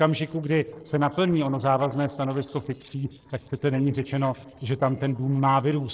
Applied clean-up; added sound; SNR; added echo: neural separator model SepFormer DNS4.